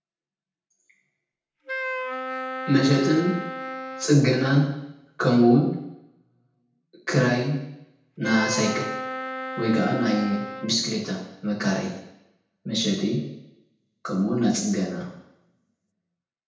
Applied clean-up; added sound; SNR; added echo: none; Wind instrument, woodwind instrument; 8 dB; reverberation time 0.8 s.